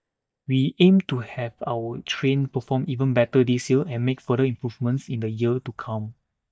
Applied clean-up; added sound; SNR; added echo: neural mask model DeepFilterNet 3.